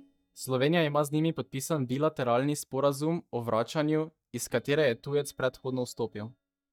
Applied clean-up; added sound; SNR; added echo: neural mask model DeepFilterNet 3.